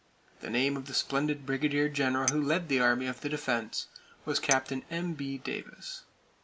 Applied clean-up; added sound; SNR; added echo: none; Chink, clink; 11 dB; none.